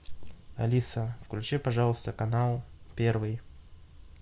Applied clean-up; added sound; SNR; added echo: none; none; none; none.